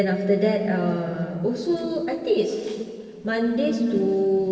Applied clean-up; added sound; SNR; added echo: neural separator model SepFormer DNS4.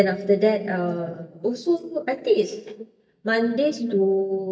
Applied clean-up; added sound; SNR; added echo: neural mask model DeepFilterNet 3.